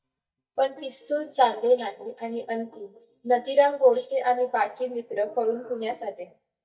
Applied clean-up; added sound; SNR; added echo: neural mask model DeepFilterNet 3.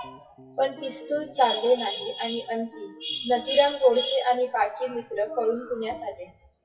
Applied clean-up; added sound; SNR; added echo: classical method WPE with log-MMSE.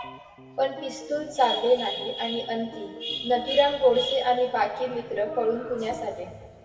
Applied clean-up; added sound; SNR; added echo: none; Piano; 19 dB; reverberation time 1.7 s.